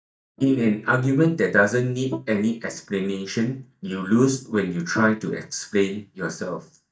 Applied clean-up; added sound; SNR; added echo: neural mask model DeepFilterNet 3.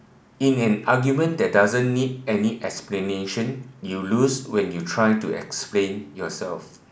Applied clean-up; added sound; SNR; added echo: none; none; none; none.